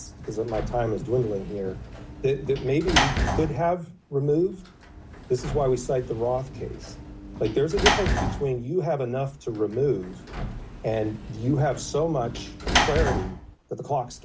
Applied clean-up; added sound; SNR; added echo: none; Sliding door / Slam; 3 dB; none.